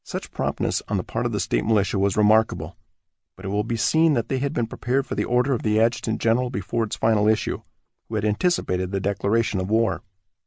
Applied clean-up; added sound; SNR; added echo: none; none; none; none.